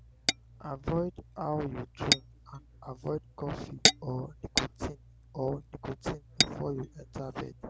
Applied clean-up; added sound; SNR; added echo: none; Tap / Glass; -2 dB; none.